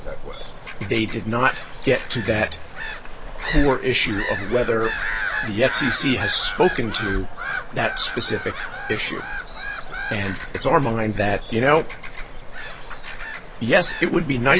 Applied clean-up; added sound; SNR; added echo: none; Gull, seagull / Bird vocalization, bird call, bird song; 6 dB; none.